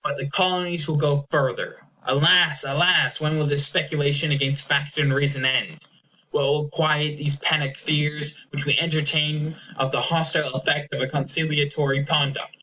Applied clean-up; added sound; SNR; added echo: none; none; none; none.